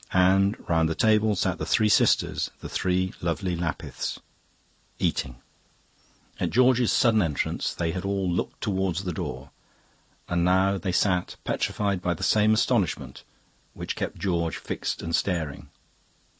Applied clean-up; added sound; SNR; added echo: none; none; none; none.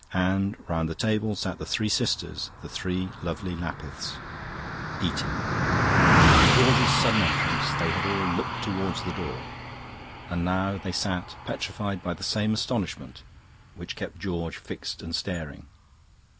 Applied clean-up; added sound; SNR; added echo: none; Car passing by; -1 dB; none.